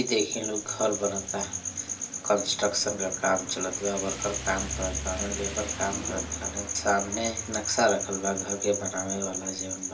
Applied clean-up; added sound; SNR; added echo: none; Rain; 12 dB; reverberation time 0.3 s.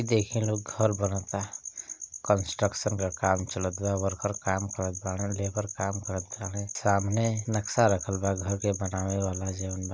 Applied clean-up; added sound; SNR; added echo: none; none; none; none.